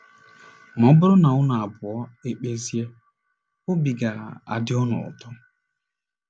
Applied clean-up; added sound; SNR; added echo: none; none; none; none.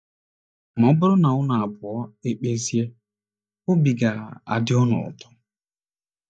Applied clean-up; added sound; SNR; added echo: neural mask model DeepFilterNet 3.